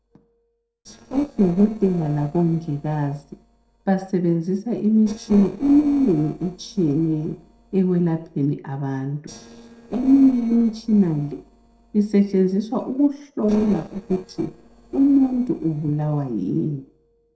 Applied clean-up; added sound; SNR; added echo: neural separator model SepFormer DNS4.